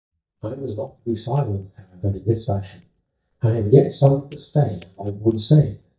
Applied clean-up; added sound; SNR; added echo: neural mask model DeepFilterNet 3.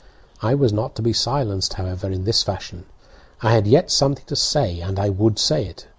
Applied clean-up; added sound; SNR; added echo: none; none; none; none.